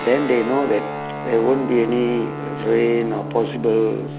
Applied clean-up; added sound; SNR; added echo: none; Guitar; 9 dB; none.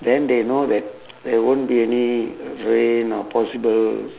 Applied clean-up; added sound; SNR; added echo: none; none; none; none.